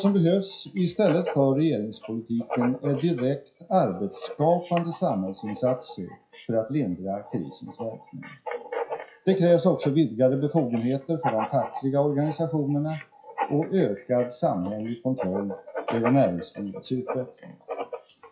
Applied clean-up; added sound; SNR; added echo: classical method WPE with log-MMSE.